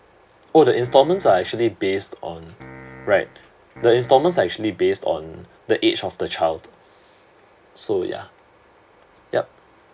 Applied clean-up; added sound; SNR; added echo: none; Piano; 19 dB; none.